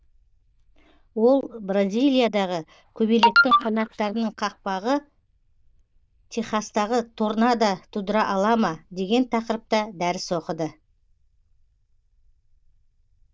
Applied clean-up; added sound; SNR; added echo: neural diffusion model UNIVERSE++.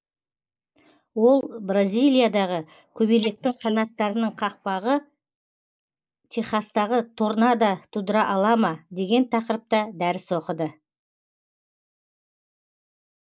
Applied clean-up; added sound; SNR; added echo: neural mask model Resemble Enhance denoiser.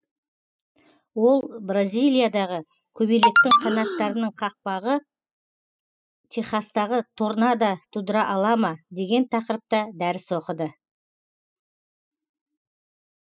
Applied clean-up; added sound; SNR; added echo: classical method spectral subtraction.